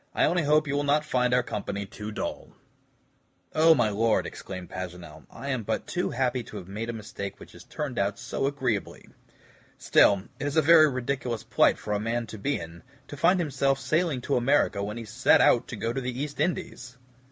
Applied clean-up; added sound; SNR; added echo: none; none; none; none.